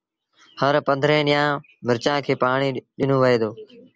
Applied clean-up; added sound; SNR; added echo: none; none; none; none.